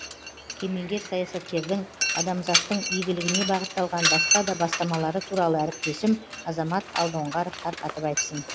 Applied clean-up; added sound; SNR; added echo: none; Mechanisms; 2 dB; none.